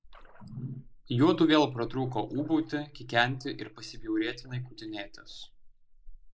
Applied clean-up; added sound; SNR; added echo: neural mask model Resemble Enhance denoiser.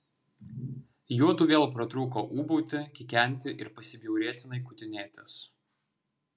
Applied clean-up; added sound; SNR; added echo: none; none; none; none.